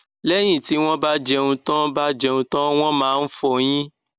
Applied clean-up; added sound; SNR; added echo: none; none; none; none.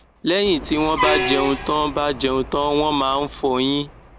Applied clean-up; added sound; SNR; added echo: none; Truck; 8 dB; none.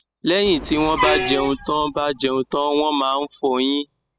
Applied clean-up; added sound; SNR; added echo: classical method spectral subtraction.